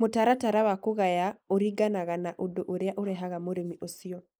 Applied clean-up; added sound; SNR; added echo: neural mask model Resemble Enhance denoiser.